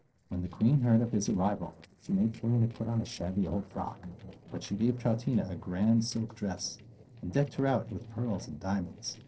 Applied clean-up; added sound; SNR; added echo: neural separator model SepFormer DNS4.